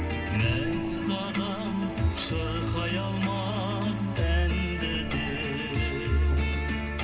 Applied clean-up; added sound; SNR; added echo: none; Growling; 15 dB; reverberation time 0.2 s.